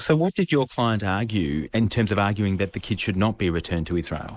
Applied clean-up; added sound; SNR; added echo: neural mask model Resemble Enhance denoiser.